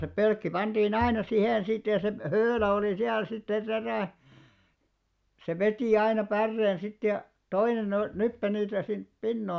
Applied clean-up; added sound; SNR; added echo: none; none; none; none.